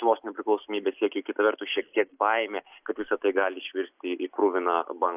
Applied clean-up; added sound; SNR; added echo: neural mask model Resemble Enhance denoiser.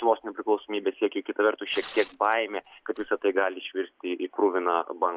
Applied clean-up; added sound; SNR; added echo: none; Tearing; 19 dB; none.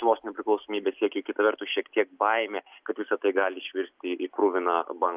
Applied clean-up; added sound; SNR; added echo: none; none; none; none.